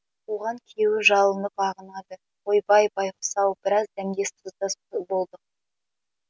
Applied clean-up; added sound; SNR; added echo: none; none; none; none.